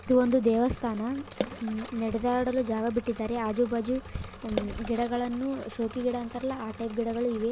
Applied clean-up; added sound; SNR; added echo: none; Engine / Mechanisms + Water / Splash, splatter; 13 dB; none.